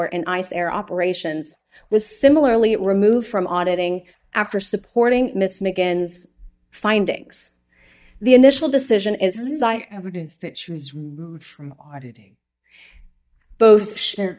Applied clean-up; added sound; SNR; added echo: neural mask model DeepFilterNet 3.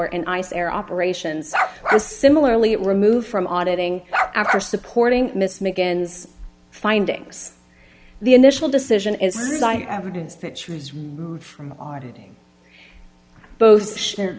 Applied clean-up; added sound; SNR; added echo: none; Bark; 2 dB; none.